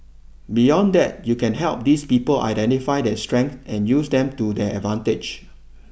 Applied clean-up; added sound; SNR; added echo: none; none; none; none.